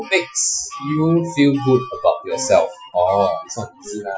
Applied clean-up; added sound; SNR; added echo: classical method Wiener filter.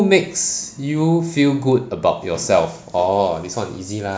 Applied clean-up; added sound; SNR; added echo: none; none; none; none.